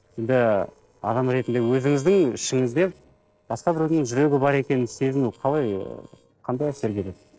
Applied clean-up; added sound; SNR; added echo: neural separator model SepFormer DNS4.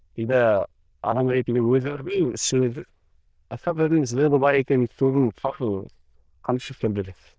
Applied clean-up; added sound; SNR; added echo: neural diffusion model UNIVERSE++.